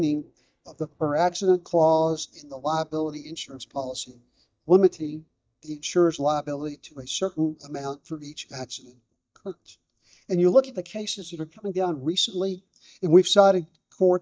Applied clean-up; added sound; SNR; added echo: neural mask model DeepFilterNet 3.